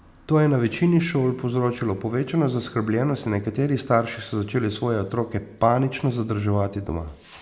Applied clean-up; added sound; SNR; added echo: none; none; none; none.